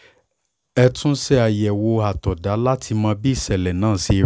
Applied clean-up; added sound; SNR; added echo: none; none; none; none.